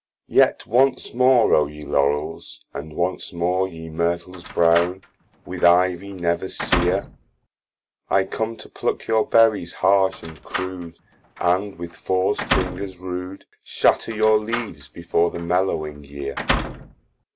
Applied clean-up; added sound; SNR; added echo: none; Slam; 8 dB; none.